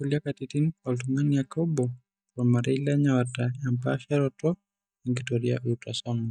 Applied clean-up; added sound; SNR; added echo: neural mask model DeepFilterNet 3.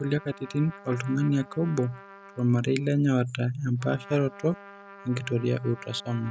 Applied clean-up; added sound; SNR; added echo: none; Trumpet; 20 dB; none.